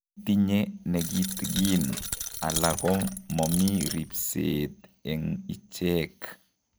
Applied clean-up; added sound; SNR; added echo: none; Coin (dropping); 6 dB; none.